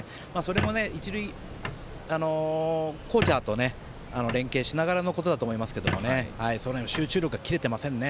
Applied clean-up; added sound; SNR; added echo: none; Squeak; 7 dB; none.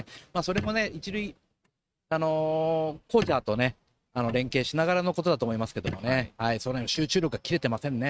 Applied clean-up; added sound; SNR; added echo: neural mask model RNNoise.